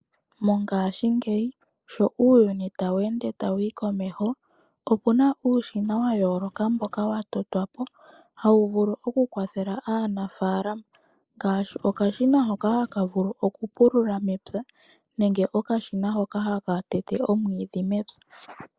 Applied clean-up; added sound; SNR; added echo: neural mask model Resemble Enhance denoiser.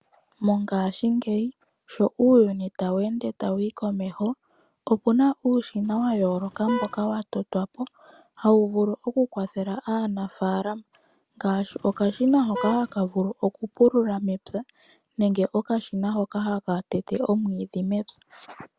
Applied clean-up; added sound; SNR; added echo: none; Vehicle horn, car horn, honking; 11 dB; none.